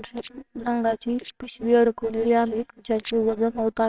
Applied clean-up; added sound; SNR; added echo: neural separator model SepFormer WHAMR!.